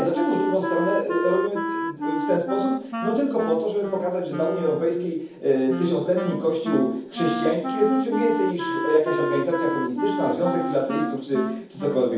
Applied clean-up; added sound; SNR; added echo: none; Wind instrument, woodwind instrument; 5 dB; reverberation time 0.7 s.